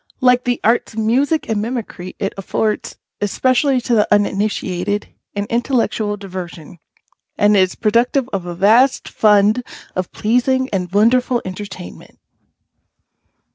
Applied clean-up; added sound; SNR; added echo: none; none; none; none.